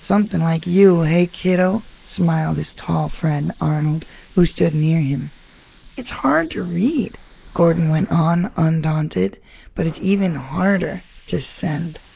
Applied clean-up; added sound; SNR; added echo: neural mask model Resemble Enhance denoiser.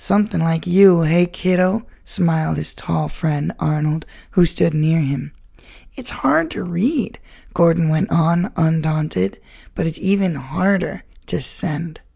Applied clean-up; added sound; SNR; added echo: none; none; none; none.